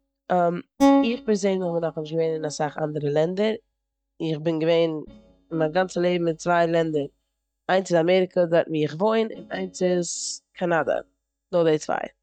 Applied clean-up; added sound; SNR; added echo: neural mask model DeepFilterNet 3.